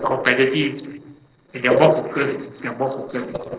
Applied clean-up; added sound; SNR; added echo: neural separator model SepFormer DNS4.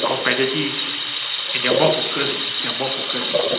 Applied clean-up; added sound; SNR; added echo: none; Sink (filling or washing) / Water tap, faucet; -2 dB; reverberation time 0.9 s.